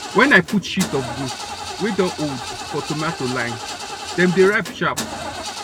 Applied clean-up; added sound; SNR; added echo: none; Engine starting / Car; 9 dB; none.